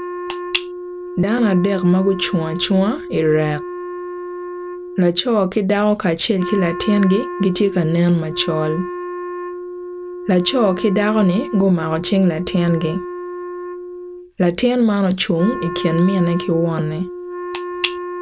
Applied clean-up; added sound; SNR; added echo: none; Wind instrument, woodwind instrument; 9 dB; none.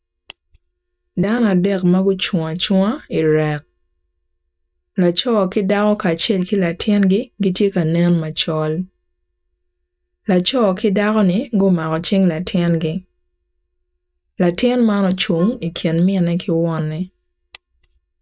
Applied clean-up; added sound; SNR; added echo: neural mask model DeepFilterNet 3.